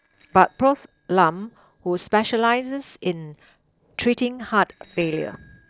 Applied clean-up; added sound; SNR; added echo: neural separator model SepFormer DNS4.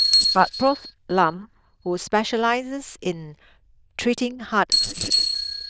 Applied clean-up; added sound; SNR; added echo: neural diffusion model UNIVERSE++.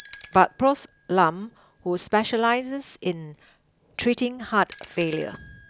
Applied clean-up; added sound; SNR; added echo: none; Bicycle; 1 dB; none.